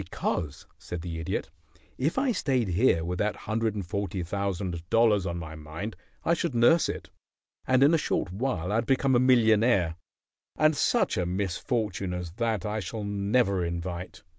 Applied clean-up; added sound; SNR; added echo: none; none; none; none.